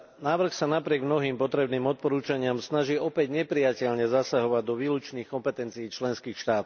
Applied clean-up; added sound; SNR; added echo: none; none; none; none.